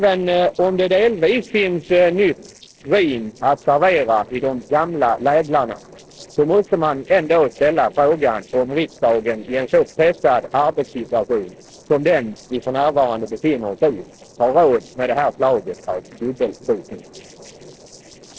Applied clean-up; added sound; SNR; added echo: neural separator model SepFormer DNS4.